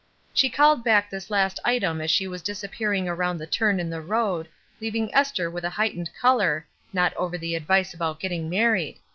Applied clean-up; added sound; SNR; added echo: none; none; none; none.